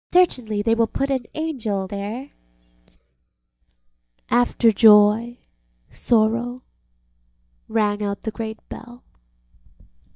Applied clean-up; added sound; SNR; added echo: neural mask model DeepFilterNet 3.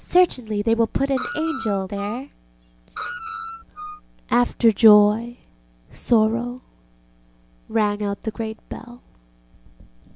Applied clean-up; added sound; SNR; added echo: none; Screech; 10 dB; none.